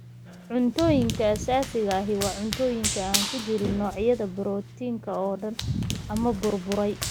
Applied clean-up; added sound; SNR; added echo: none; Run; 6 dB; none.